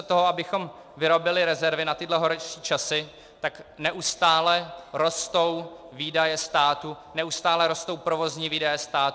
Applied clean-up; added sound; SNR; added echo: none; none; none; none.